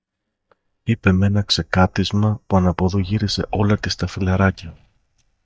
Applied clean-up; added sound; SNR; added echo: neural mask model DeepFilterNet 3.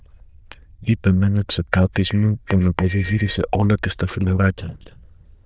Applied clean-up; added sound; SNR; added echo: neural diffusion model UNIVERSE++.